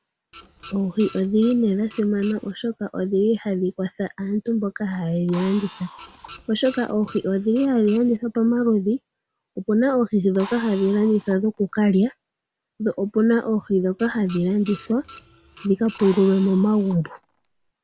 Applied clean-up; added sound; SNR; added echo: none; Drill + Printer; 20 dB; none.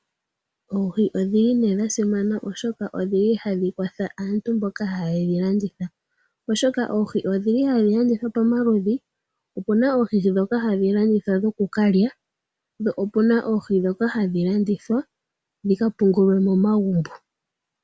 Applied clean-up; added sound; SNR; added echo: none; none; none; none.